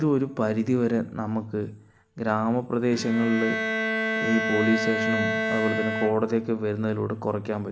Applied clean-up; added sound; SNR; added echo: none; Bowed string instrument; 4 dB; none.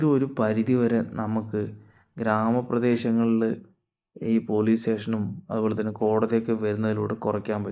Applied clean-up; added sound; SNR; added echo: neural mask model Resemble Enhance denoiser.